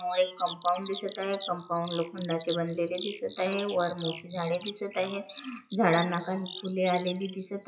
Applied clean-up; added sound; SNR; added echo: classical method WPE with log-MMSE.